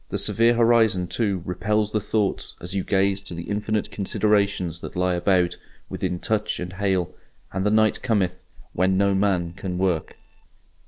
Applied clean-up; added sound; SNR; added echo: neural separator model SepFormer DNS4.